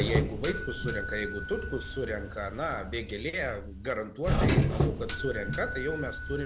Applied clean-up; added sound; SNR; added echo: none; Doorbell; -2 dB; none.